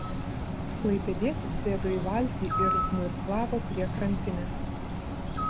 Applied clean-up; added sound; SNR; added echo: none; Bird; -1 dB; none.